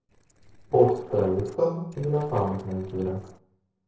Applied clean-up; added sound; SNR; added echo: neural separator model SepFormer DNS4.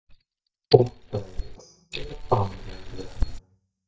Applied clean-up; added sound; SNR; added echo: neural mask model DeepFilterNet 3.